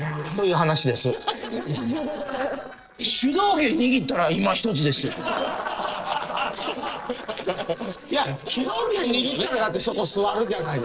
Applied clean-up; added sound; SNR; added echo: neural separator model SepFormer DNS4.